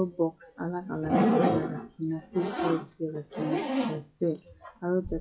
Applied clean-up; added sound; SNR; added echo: classical method WPE with log-MMSE.